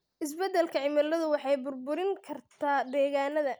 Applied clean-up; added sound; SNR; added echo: none; none; none; none.